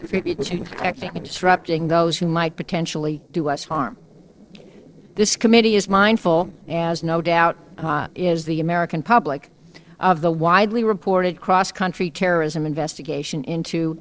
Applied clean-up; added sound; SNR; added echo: neural separator model SepFormer DNS4.